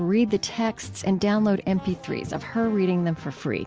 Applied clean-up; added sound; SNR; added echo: none; none; none; none.